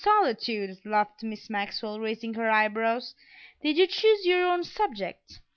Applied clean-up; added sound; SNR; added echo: none; none; none; none.